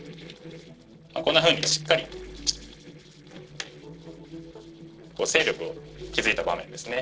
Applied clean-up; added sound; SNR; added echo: neural separator model SepFormer DNS4.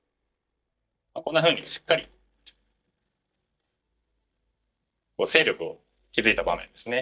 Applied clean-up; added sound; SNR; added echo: neural mask model DeepFilterNet 3.